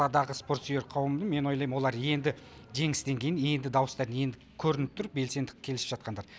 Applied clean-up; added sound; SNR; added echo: none; none; none; none.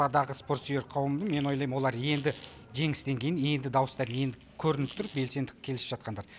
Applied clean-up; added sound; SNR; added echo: none; Fart; 20 dB; none.